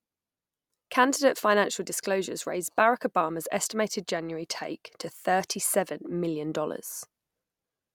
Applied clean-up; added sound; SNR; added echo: none; none; none; none.